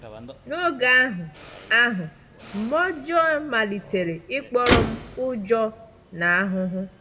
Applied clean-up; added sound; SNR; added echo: none; Motor vehicle (road); 7 dB; reverberation time 0.8 s.